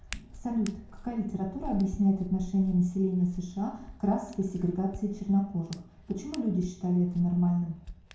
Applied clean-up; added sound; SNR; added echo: none; Hands; 16 dB; reverberation time 0.5 s.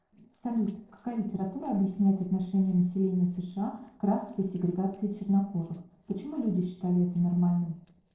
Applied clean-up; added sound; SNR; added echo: neural separator model SepFormer DNS4.